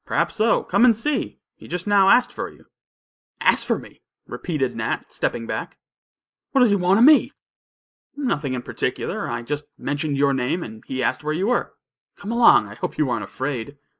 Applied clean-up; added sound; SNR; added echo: neural mask model Resemble Enhance denoiser.